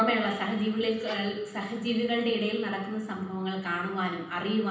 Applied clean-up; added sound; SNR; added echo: none; Bowed string instrument; 19 dB; reverberation time 0.9 s.